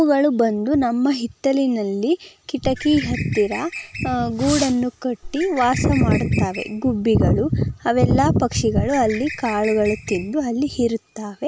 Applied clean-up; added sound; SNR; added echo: none; Fireworks + Bird; 14 dB; none.